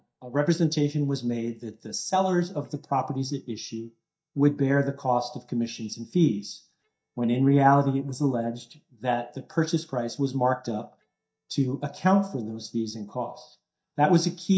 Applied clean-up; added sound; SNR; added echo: neural mask model DeepFilterNet 3.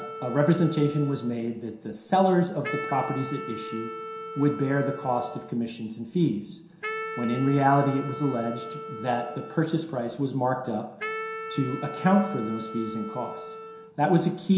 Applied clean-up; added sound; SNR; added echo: none; Wind instrument, woodwind instrument; 11 dB; reverberation time 0.7 s.